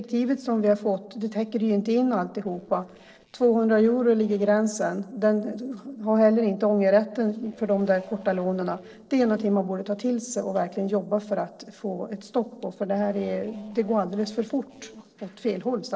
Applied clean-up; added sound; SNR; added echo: neural separator model SepFormer DNS4.